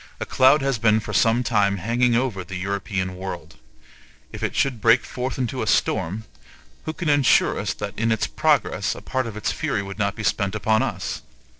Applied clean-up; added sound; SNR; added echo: neural separator model SepFormer DNS4.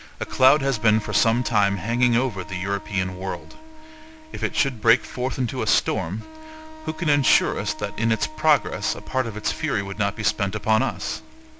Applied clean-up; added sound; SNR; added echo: none; Wind instrument, woodwind instrument; 19 dB; none.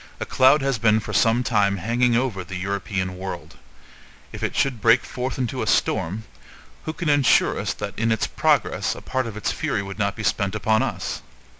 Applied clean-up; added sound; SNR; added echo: none; none; none; none.